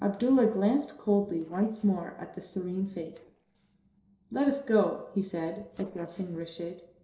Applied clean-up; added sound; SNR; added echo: neural separator model SepFormer DNS4.